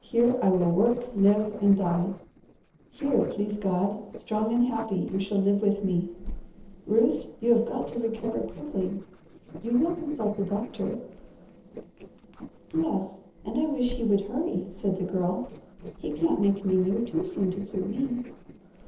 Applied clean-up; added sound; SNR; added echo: neural separator model SepFormer DNS4.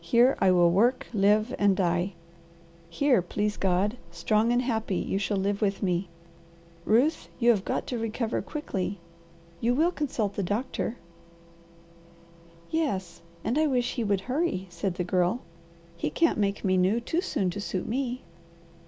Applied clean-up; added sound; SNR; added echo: none; none; none; none.